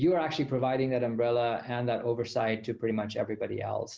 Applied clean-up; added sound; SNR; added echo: none; none; none; none.